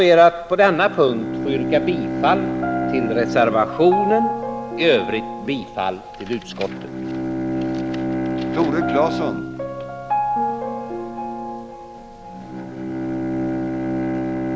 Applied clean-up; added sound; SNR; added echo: none; Bowed string instrument + Piano; 3 dB; none.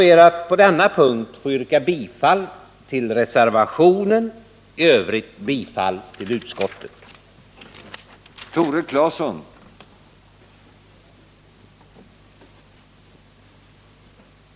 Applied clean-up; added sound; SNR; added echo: none; none; none; none.